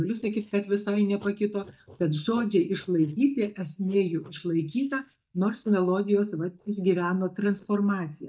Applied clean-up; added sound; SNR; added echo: neural mask model DeepFilterNet 3.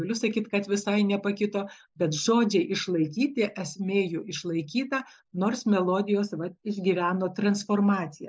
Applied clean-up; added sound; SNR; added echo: none; none; none; none.